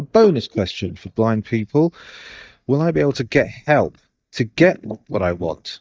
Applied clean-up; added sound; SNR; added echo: neural mask model DeepFilterNet 3.